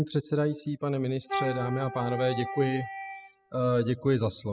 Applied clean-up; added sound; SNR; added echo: classical method spectral subtraction.